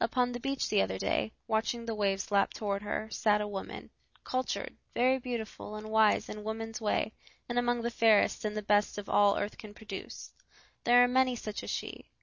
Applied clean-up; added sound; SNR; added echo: none; none; none; none.